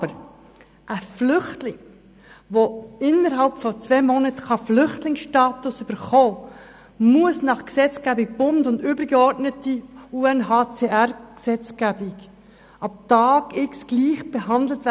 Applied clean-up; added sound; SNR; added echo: none; none; none; none.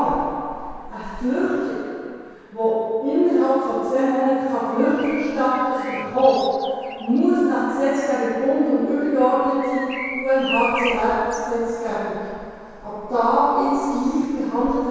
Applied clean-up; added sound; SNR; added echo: none; Bird vocalization, bird call, bird song; 16 dB; reverberation time 2.2 s.